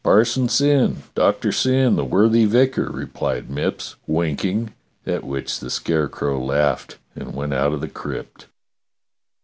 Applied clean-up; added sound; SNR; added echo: none; none; none; none.